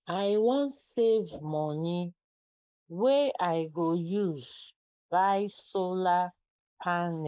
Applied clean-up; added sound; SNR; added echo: neural mask model Resemble Enhance denoiser.